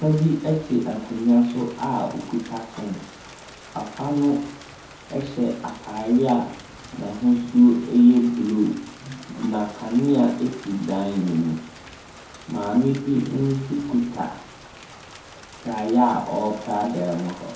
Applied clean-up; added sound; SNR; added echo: none; Rain; 20 dB; reverberation time 0.6 s.